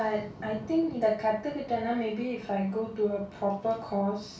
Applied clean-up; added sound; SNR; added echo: none; Thunder / Rain; 19 dB; reverberation time 0.3 s.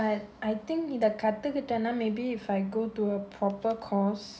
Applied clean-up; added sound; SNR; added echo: none; none; none; none.